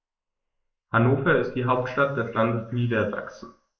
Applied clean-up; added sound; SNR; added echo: neural mask model Resemble Enhance denoiser.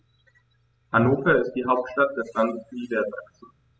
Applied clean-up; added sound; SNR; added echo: classical method spectral subtraction.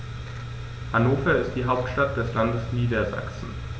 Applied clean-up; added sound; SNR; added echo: none; none; none; none.